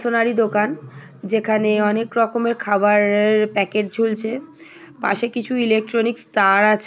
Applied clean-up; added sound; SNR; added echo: none; none; none; none.